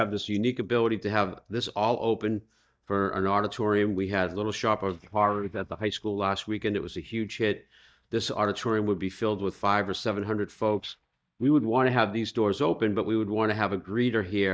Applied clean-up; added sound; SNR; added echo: neural mask model DeepFilterNet 3.